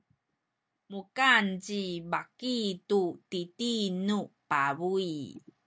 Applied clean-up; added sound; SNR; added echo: none; none; none; none.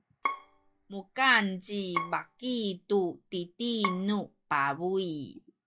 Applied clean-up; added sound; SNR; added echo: classical method log-MMSE.